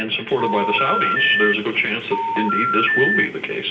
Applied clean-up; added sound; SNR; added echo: none; Telephone; 0 dB; reverberation time 2.0 s.